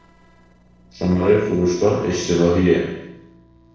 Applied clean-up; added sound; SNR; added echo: neural separator model SepFormer DNS4.